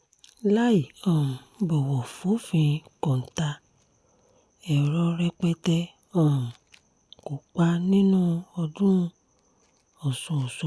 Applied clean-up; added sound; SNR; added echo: none; none; none; none.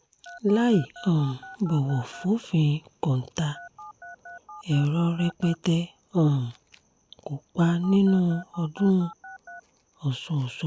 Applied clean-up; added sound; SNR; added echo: none; Telephone; 18 dB; none.